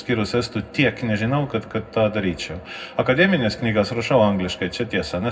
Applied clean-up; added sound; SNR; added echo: none; none; none; reverberation time 0.3 s.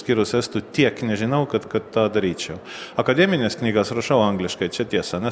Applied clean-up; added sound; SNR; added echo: none; none; none; none.